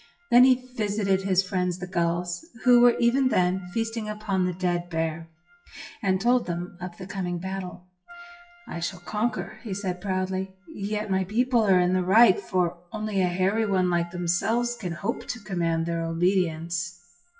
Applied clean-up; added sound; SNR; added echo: classical method WPE with log-MMSE.